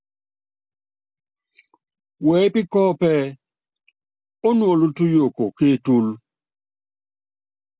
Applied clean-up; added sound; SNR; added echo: none; none; none; none.